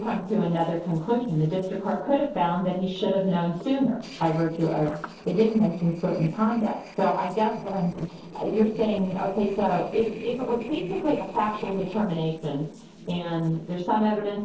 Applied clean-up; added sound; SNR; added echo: neural separator model SepFormer DNS4.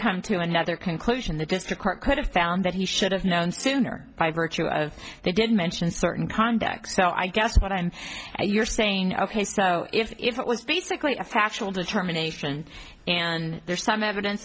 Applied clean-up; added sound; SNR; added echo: none; none; none; none.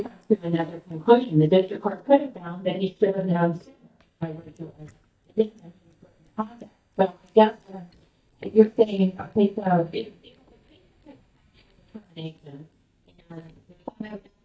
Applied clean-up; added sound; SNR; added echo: neural mask model DeepFilterNet 3.